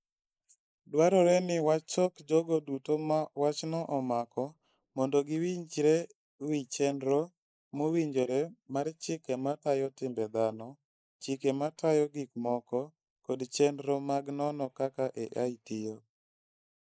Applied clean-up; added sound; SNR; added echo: neural mask model Resemble Enhance denoiser.